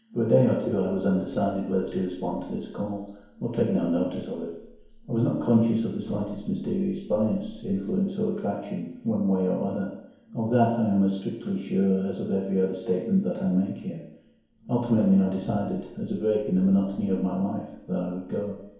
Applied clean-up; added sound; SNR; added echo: none; none; none; reverberation time 1.0 s.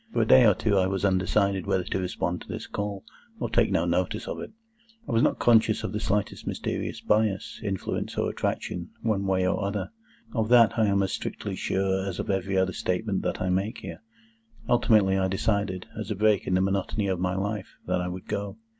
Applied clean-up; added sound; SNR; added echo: none; none; none; none.